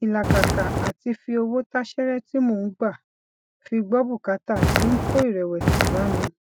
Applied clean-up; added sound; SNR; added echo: none; Walk, footsteps; -4 dB; none.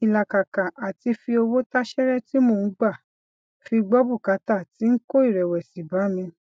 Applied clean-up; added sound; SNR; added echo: none; none; none; none.